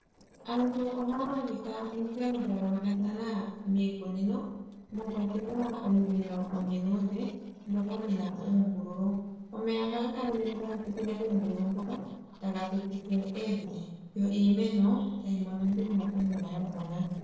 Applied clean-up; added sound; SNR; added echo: neural separator model SepFormer DNS4.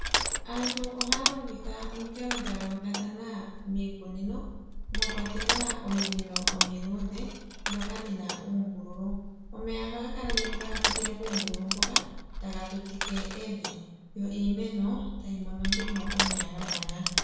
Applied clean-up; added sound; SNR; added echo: none; Crushing; -2 dB; reverberation time 1.0 s.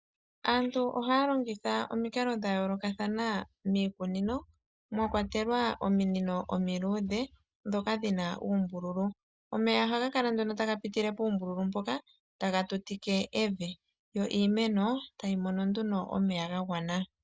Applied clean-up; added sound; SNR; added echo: none; none; none; none.